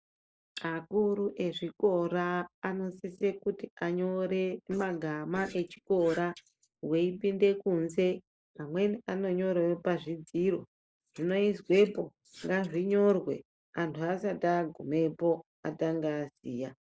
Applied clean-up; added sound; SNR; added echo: neural mask model Resemble Enhance denoiser.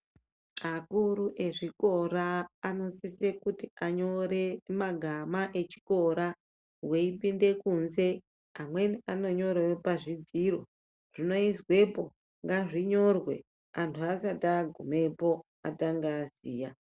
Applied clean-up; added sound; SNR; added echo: none; none; none; none.